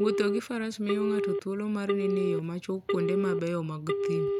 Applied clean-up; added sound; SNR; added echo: none; Telephone; 0 dB; none.